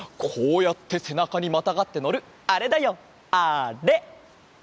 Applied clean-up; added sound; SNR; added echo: none; none; none; none.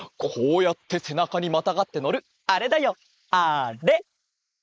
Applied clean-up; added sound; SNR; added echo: neural mask model Resemble Enhance denoiser.